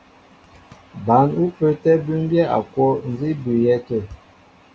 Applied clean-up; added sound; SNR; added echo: none; none; none; none.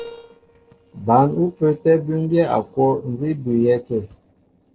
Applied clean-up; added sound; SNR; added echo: neural separator model SepFormer DNS4.